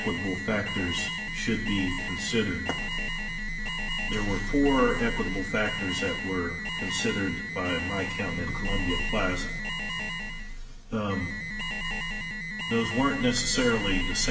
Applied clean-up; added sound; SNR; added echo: none; Alarm; 4 dB; reverberation time 0.9 s.